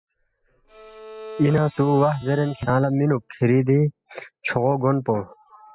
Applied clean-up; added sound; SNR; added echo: classical method spectral subtraction.